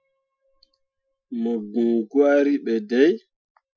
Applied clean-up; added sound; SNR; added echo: classical method Wiener filter.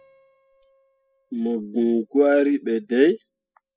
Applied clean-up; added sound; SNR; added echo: classical method spectral subtraction.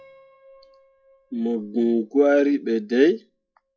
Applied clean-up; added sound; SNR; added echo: classical method log-MMSE.